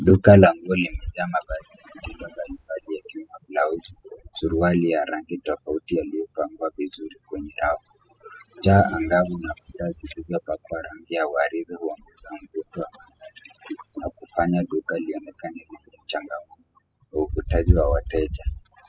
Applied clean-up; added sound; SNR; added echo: classical method spectral subtraction.